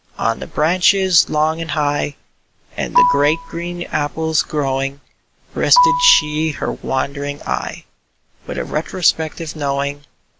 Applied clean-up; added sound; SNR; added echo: none; Marimba, xylophone; 1 dB; none.